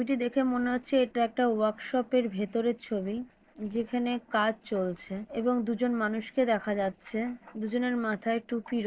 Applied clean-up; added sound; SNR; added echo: neural separator model SepFormer DNS4.